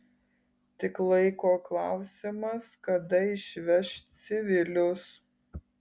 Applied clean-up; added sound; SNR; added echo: none; none; none; none.